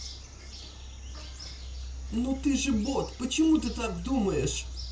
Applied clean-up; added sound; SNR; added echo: none; Bird vocalization, bird call, bird song; 9 dB; reverberation time 0.2 s.